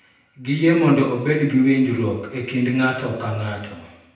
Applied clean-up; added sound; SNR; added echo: none; none; none; reverberation time 0.9 s.